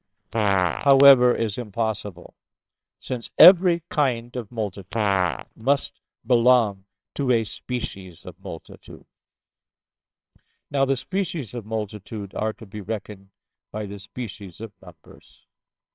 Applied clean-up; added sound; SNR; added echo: neural separator model SepFormer WHAMR!.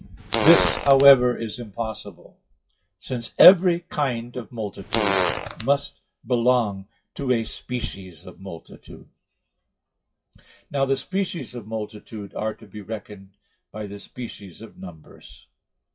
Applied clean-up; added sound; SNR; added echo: classical method WPE with log-MMSE.